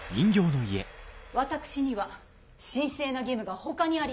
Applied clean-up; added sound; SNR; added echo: none; none; none; none.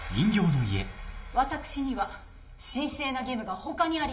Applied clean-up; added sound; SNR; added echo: none; none; none; reverberation time 0.9 s.